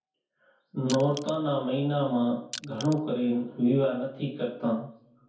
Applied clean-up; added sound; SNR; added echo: none; Crushing; 15 dB; reverberation time 0.6 s.